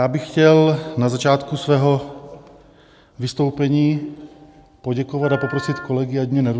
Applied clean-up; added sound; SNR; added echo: none; Wind instrument, woodwind instrument; 15 dB; none.